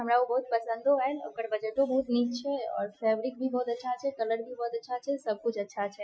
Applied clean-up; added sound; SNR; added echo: classical method Wiener filter.